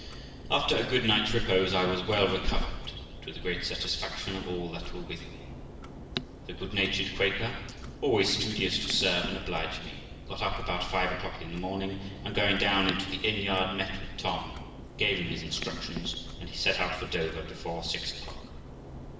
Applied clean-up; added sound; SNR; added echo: none; Clock; 11 dB; reverberation time 1.1 s.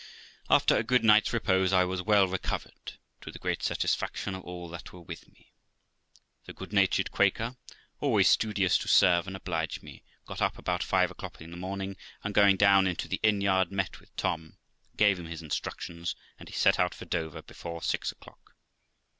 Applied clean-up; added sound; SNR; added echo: none; none; none; none.